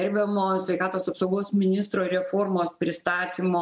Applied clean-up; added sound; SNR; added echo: none; none; none; none.